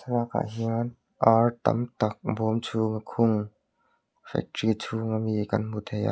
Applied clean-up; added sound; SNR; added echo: none; none; none; none.